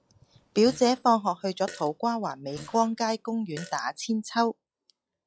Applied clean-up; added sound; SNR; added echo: classical method log-MMSE.